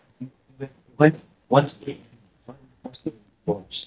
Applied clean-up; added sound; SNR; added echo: neural mask model DeepFilterNet 3.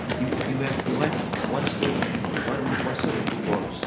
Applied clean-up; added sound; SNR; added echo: none; Run; -3 dB; reverberation time 0.4 s.